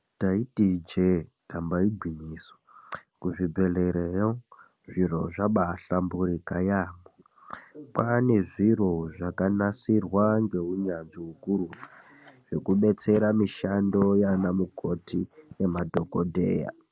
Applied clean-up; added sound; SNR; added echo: none; none; none; none.